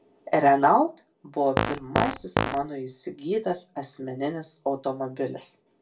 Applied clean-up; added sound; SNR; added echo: none; Fart; 0 dB; reverberation time 0.2 s.